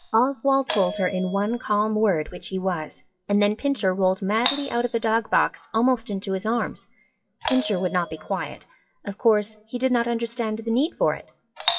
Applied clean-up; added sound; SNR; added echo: classical method WPE with log-MMSE.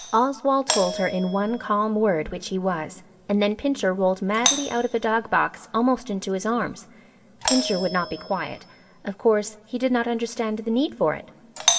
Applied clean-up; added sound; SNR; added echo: none; Doorbell; 8 dB; reverberation time 0.3 s.